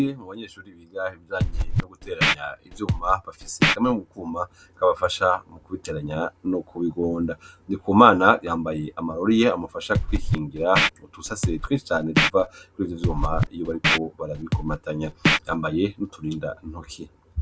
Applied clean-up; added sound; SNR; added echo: none; Scratching (performance technique); 0 dB; none.